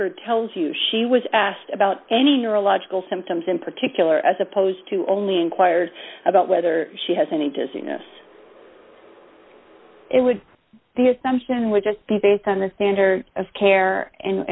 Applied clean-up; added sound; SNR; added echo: none; none; none; none.